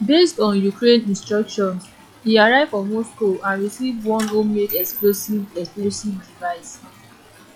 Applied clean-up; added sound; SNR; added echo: classical method log-MMSE.